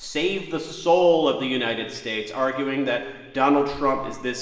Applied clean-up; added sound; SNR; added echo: none; none; none; reverberation time 1.3 s.